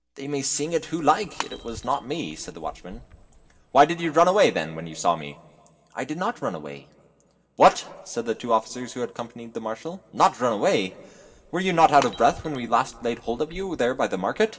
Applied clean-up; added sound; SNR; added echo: none; Shatter / Crushing; 18 dB; reverberation time 0.3 s.